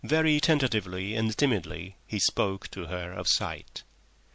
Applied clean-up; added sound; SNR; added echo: none; none; none; none.